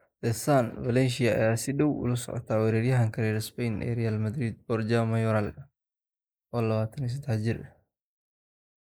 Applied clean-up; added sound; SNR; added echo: neural mask model Resemble Enhance denoiser.